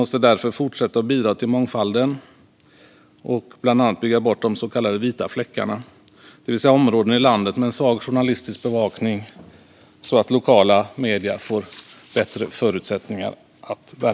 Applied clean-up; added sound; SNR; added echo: none; none; none; none.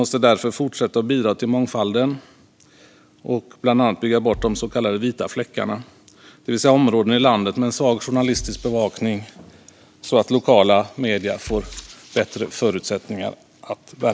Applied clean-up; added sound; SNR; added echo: none; Bass drum; 20 dB; none.